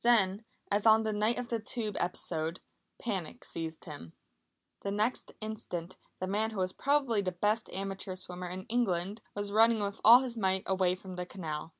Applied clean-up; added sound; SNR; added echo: none; none; none; none.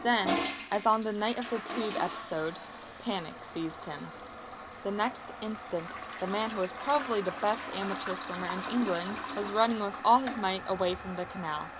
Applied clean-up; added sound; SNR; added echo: none; Toilet flush; 7 dB; none.